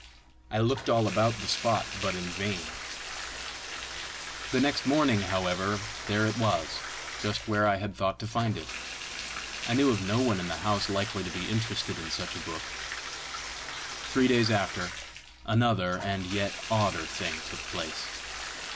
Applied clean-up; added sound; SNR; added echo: none; Bathtub (filling or washing); 8 dB; none.